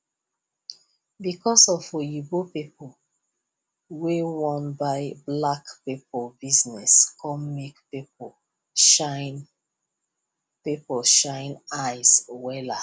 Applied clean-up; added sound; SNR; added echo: none; none; none; none.